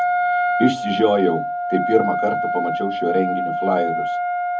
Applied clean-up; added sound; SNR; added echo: none; Wind instrument, woodwind instrument; -1 dB; reverberation time 0.3 s.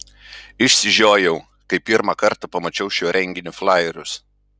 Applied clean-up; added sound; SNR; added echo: none; none; none; none.